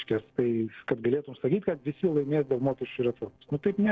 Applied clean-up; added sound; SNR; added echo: neural separator model SepFormer DNS4.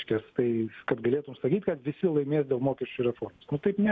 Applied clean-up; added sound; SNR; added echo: none; none; none; none.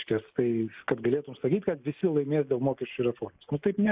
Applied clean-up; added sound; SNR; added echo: neural mask model Resemble Enhance denoiser.